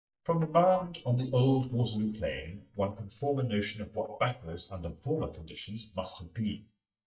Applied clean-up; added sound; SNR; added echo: neural mask model DeepFilterNet 3.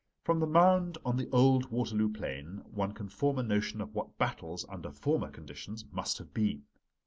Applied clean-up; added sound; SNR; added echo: none; none; none; none.